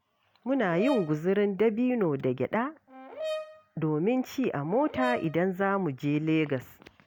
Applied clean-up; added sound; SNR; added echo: none; Brass instrument; 12 dB; none.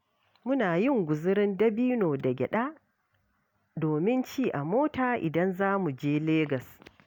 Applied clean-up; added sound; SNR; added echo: none; none; none; none.